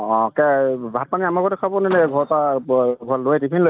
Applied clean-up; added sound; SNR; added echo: neural mask model RNNoise.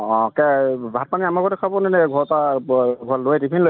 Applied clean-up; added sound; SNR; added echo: none; none; none; none.